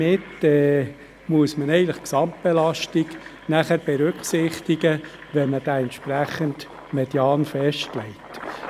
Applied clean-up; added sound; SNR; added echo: none; Engine; 19 dB; none.